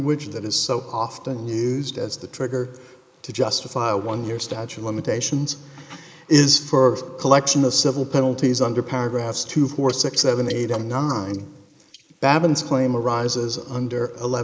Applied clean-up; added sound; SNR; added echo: neural mask model Resemble Enhance denoiser.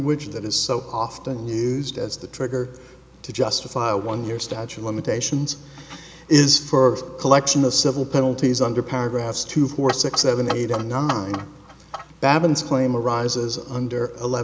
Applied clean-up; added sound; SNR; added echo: none; Clock; 10 dB; none.